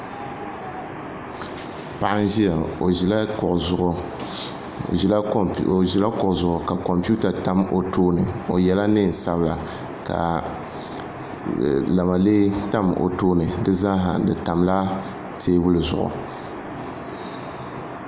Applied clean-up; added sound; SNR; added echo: none; none; none; none.